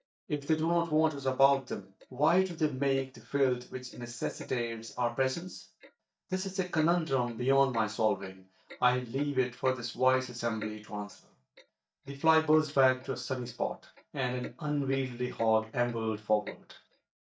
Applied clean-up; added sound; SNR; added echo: neural mask model DeepFilterNet 3.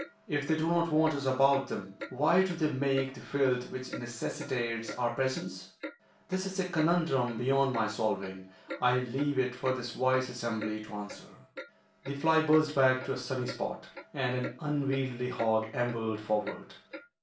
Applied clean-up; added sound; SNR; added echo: none; Clock; 16 dB; reverberation time 0.3 s.